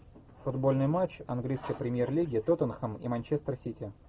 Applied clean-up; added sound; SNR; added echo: none; none; none; none.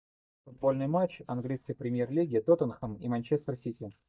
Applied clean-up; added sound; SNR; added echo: neural mask model DeepFilterNet 3.